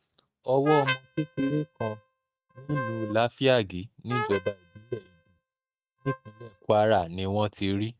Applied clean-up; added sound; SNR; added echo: neural mask model RNNoise.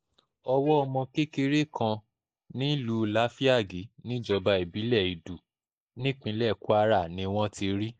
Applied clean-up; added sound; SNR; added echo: neural mask model Resemble Enhance denoiser.